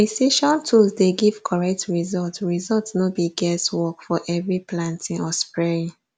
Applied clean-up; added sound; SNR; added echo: none; none; none; none.